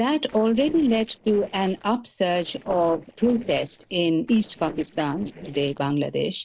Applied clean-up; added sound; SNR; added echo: neural separator model SepFormer DNS4.